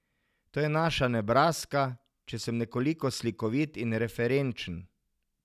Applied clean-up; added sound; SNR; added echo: none; none; none; none.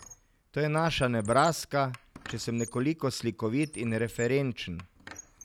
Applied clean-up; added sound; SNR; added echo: none; Squeak; 19 dB; none.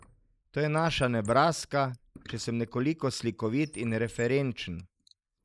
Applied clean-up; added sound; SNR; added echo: neural mask model Resemble Enhance denoiser.